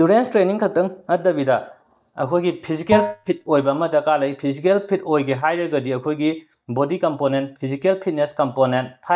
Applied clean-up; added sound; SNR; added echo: neural mask model DeepFilterNet 3.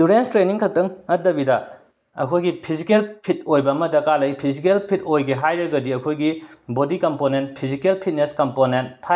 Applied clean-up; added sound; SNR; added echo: neural mask model Resemble Enhance denoiser.